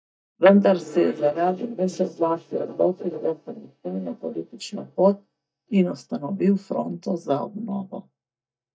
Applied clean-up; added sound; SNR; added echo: neural mask model DeepFilterNet 3.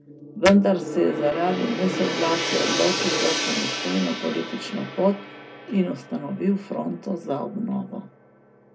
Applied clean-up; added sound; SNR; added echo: none; Gong; 5 dB; reverberation time 0.2 s.